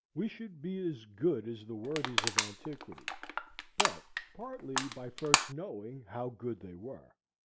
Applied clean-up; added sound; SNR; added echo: none; Crushing; -4 dB; none.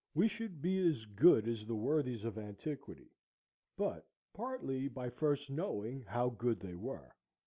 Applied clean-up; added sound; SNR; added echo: none; none; none; none.